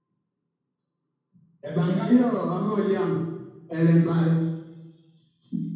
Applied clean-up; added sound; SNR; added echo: none; none; none; reverberation time 1.1 s.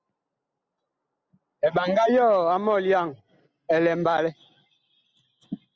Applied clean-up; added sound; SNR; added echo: none; none; none; none.